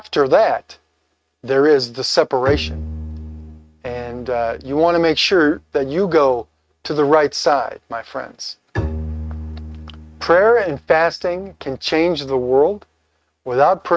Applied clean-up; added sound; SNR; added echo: neural mask model RNNoise.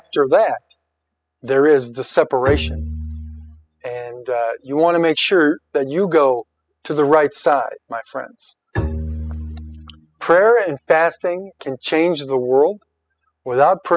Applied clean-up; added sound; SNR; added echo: classical method spectral subtraction.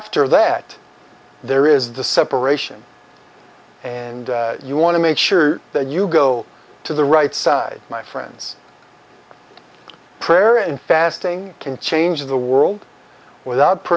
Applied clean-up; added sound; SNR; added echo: none; none; none; none.